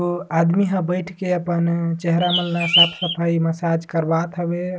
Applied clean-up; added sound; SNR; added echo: none; Bird; 0 dB; none.